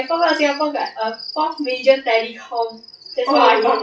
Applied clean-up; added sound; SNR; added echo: classical method WPE with log-MMSE.